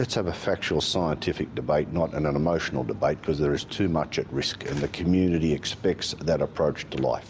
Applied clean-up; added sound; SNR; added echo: none; none; none; none.